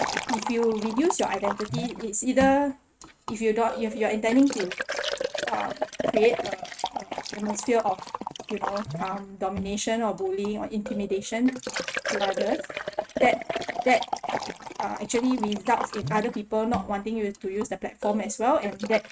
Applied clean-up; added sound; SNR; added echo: neural mask model RNNoise.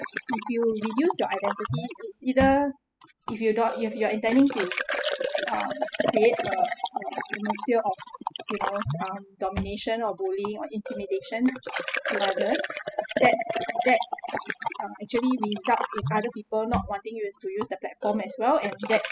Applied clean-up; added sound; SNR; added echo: classical method spectral subtraction.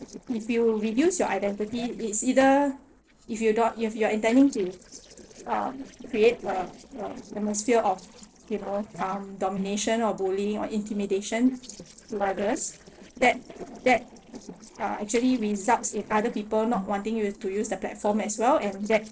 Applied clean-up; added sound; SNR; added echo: neural separator model SepFormer DNS4.